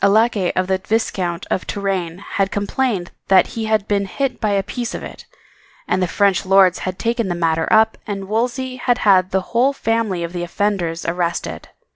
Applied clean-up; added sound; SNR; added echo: none; none; none; none.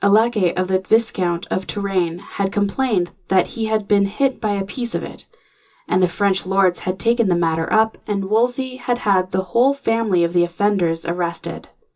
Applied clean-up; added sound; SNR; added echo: none; none; none; reverberation time 0.2 s.